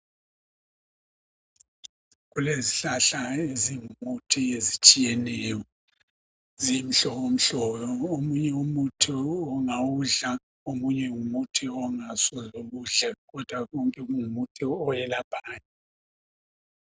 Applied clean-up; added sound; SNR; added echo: none; none; none; none.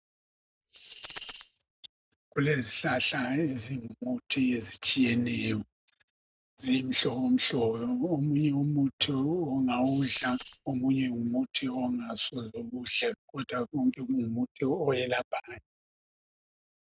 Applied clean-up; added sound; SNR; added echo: neural mask model RNNoise.